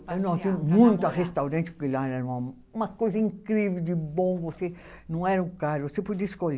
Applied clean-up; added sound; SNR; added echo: none; none; none; none.